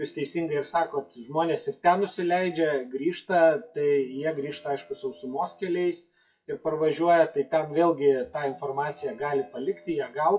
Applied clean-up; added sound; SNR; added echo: classical method WPE with log-MMSE.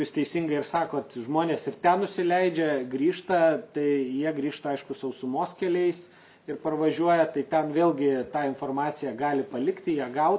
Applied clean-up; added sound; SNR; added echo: none; none; none; none.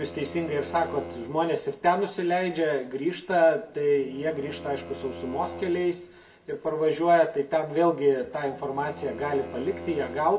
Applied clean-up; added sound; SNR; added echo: none; Bowed string instrument; 16 dB; reverberation time 0.6 s.